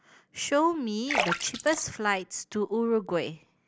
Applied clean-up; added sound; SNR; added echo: none; Splash, splatter; 5 dB; none.